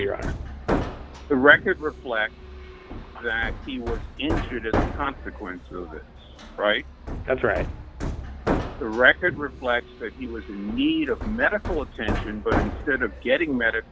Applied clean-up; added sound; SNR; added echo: none; Hammer; 5 dB; none.